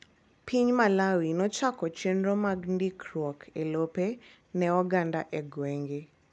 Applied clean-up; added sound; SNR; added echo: none; none; none; none.